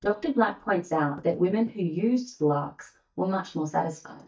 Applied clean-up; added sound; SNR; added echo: neural mask model DeepFilterNet 3.